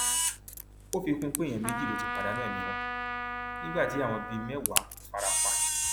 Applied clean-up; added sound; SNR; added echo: none; Camera + Trumpet; -3 dB; none.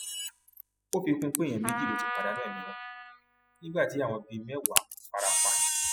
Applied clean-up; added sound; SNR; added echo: classical method spectral subtraction.